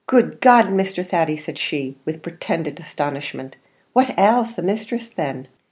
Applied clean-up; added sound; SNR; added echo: none; none; none; none.